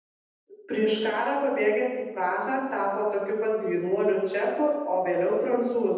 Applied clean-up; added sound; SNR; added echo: none; none; none; reverberation time 1.1 s.